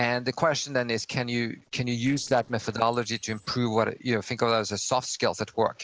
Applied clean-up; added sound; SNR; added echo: neural separator model SepFormer DNS4.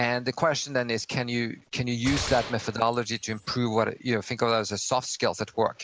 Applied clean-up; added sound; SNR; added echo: none; Gunshot, gunfire; 11 dB; none.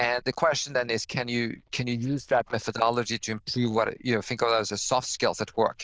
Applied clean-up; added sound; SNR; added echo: neural diffusion model UNIVERSE++.